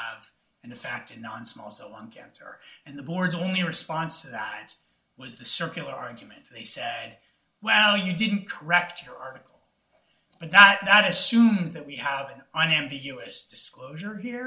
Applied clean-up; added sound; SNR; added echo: none; none; none; reverberation time 0.3 s.